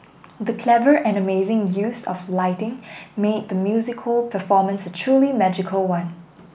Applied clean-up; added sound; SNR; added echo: none; none; none; none.